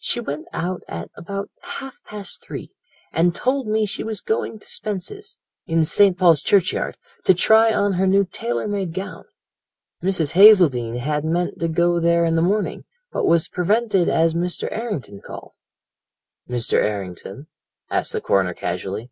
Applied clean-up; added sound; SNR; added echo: none; none; none; none.